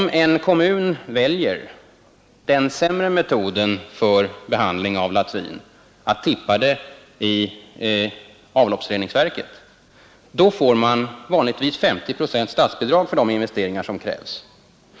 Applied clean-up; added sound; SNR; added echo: none; none; none; none.